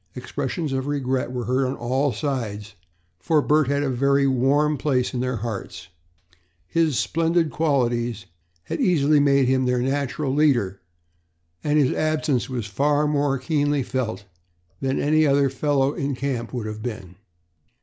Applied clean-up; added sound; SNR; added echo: none; none; none; none.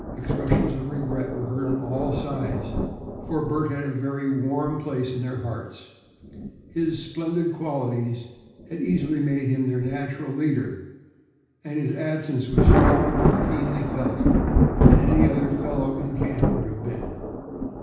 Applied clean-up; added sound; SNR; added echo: none; Thunder; -2 dB; reverberation time 0.9 s.